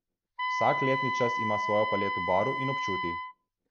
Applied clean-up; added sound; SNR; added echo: none; Wind instrument, woodwind instrument; 0 dB; none.